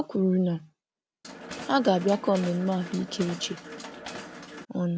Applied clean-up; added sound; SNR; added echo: none; Mechanisms; 12 dB; none.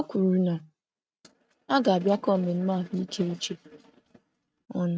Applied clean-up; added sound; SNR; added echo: neural mask model RNNoise.